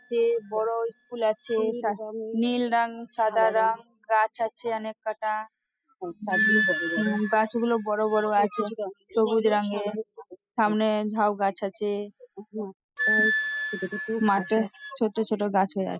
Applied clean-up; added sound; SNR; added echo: classical method spectral subtraction.